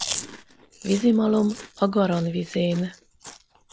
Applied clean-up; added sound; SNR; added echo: none; Chewing, mastication; 14 dB; none.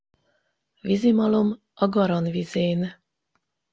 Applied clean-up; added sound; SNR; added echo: none; none; none; none.